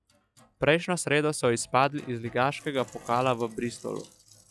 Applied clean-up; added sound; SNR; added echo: classical method log-MMSE.